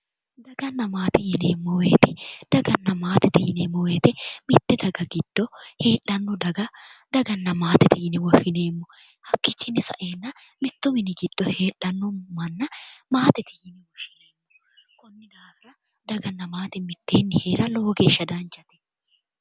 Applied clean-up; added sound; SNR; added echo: none; none; none; none.